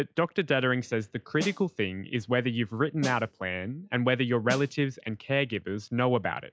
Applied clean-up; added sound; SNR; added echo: classical method log-MMSE.